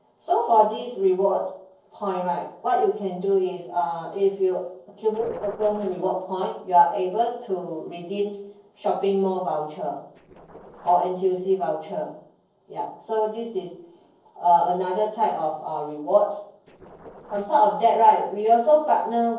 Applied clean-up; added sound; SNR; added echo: neural separator model SepFormer DNS4.